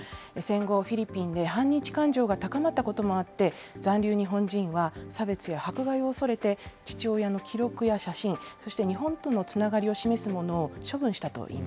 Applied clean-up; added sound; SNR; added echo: none; none; none; none.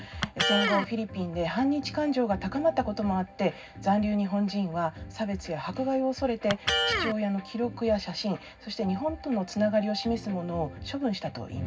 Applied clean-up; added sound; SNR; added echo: none; Electric guitar; 5 dB; reverberation time 0.4 s.